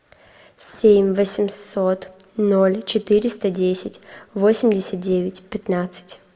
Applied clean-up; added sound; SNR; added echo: none; none; none; reverberation time 1.2 s.